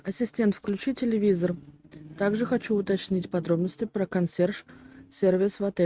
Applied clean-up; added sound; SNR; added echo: neural mask model RNNoise.